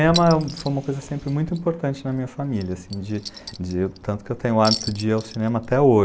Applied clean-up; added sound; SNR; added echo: none; Chink, clink; 13 dB; none.